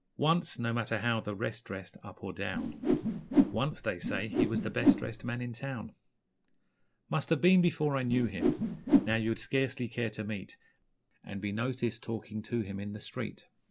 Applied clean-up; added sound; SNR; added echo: none; Whoosh, swoosh, swish; -3 dB; none.